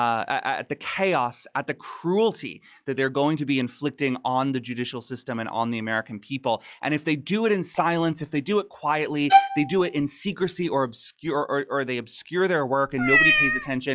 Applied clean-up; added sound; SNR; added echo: classical method log-MMSE.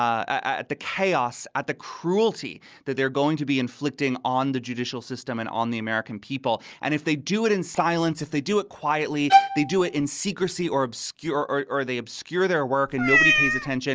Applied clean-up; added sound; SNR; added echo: none; Bowed string instrument + Meow; -4 dB; none.